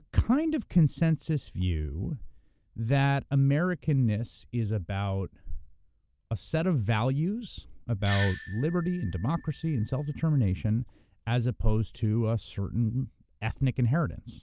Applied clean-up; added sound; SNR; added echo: none; Doorbell; 14 dB; none.